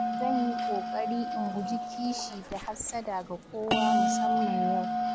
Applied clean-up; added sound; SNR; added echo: none; Bell; -4 dB; none.